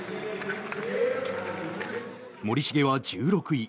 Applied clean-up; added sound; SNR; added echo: none; none; none; none.